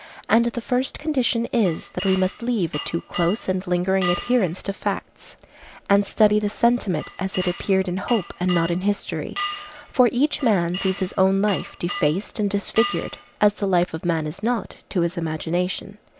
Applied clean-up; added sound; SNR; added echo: none; Glass; 10 dB; none.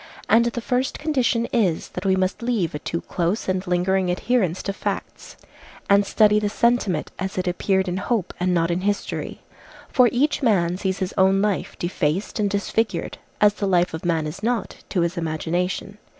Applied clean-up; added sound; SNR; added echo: none; none; none; none.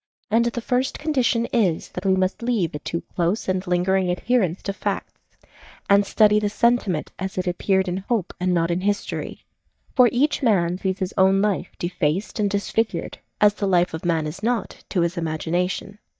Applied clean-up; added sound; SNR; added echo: neural mask model DeepFilterNet 3.